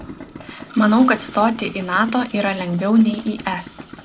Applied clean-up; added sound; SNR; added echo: none; Idling + Toilet flush; 17 dB; none.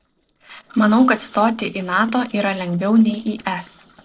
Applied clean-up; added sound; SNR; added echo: neural separator model SepFormer DNS4.